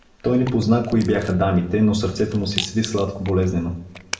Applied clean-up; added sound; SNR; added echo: none; Rattle; 16 dB; reverberation time 0.7 s.